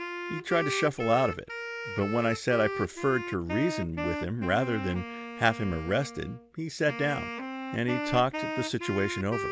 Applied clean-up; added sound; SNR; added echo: none; Wind instrument, woodwind instrument; 7 dB; none.